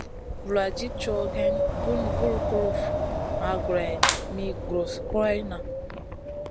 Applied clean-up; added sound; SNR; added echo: none; Wind + Clapping; -2 dB; none.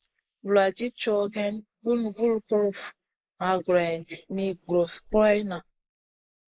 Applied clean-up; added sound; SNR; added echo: neural mask model Resemble Enhance denoiser.